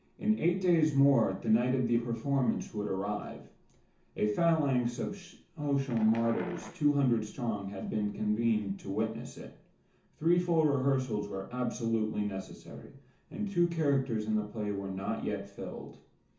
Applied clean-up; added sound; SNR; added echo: none; Wild animals; 15 dB; reverberation time 0.9 s.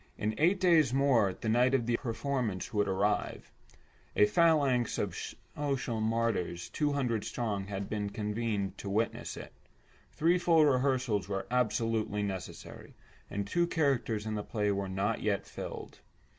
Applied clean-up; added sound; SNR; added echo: none; none; none; none.